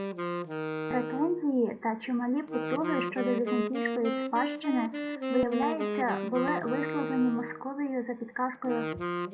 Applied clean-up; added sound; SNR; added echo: none; Wind instrument, woodwind instrument; 4 dB; none.